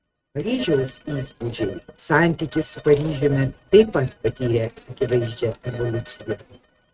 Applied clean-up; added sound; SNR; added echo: neural mask model RNNoise.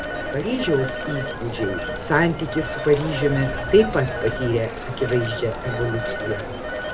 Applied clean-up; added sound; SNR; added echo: none; Telephone; 5 dB; none.